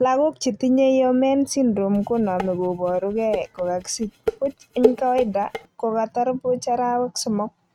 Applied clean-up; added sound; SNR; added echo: neural mask model RNNoise.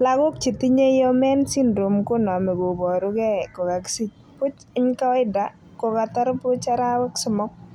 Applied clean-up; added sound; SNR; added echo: none; none; none; none.